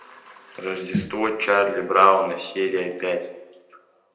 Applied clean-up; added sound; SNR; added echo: none; Snare drum; 11 dB; reverberation time 0.8 s.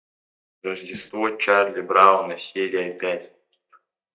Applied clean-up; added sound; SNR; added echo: neural mask model DeepFilterNet 3.